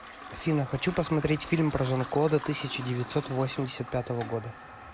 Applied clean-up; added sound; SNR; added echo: none; Toilet flush; 13 dB; none.